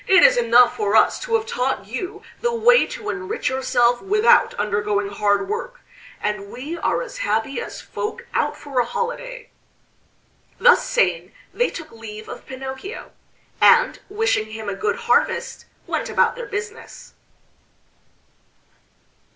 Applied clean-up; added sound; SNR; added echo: none; none; none; none.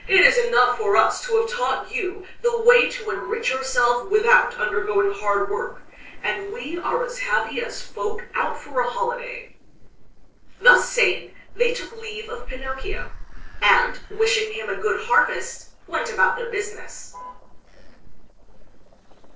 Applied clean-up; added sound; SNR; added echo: neural separator model SepFormer DNS4.